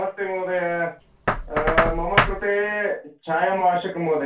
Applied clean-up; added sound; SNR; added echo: none; Knock; 3 dB; reverberation time 0.2 s.